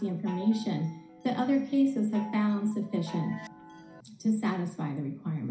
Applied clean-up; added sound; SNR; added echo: none; Chime; 17 dB; reverberation time 0.5 s.